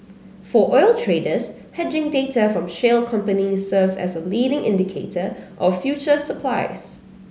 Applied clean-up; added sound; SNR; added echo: none; none; none; none.